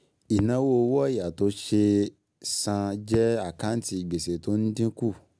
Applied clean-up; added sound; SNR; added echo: none; Crackle; 18 dB; none.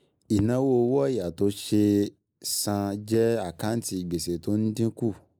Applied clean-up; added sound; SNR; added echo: neural mask model Resemble Enhance denoiser.